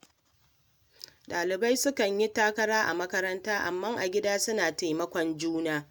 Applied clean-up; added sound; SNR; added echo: none; none; none; none.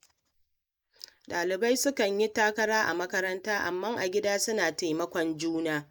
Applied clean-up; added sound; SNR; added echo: neural mask model Resemble Enhance denoiser.